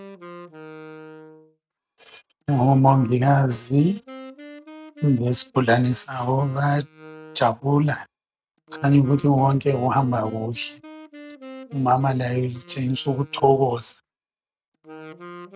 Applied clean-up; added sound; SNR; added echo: neural mask model RNNoise.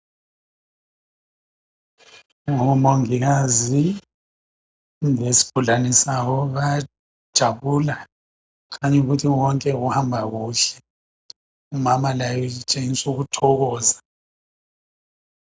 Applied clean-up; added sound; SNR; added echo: none; none; none; none.